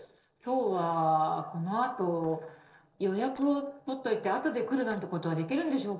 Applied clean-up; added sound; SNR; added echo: neural separator model SepFormer DNS4.